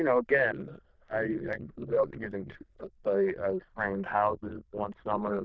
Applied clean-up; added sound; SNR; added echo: neural diffusion model UNIVERSE++.